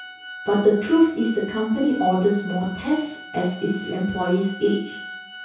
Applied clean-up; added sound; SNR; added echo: none; Organ; 15 dB; reverberation time 0.6 s.